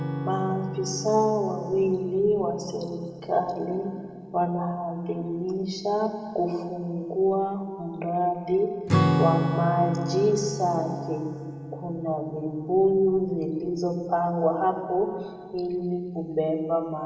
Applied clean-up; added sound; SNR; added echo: none; Acoustic guitar / Strum; 7 dB; reverberation time 2.1 s.